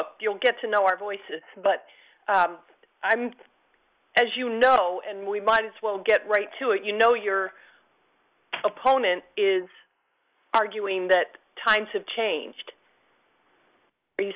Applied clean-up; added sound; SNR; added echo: neural mask model Resemble Enhance denoiser.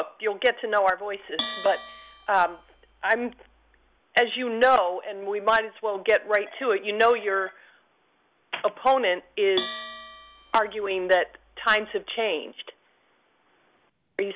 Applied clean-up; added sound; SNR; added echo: none; Bell; 12 dB; none.